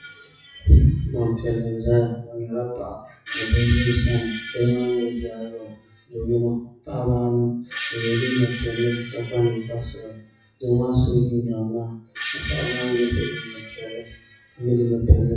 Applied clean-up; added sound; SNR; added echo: classical method WPE with log-MMSE.